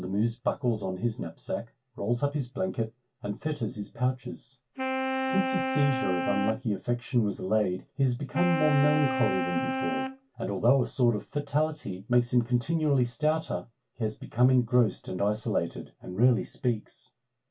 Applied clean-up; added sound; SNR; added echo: none; Wind instrument, woodwind instrument; 4 dB; reverberation time 0.1 s.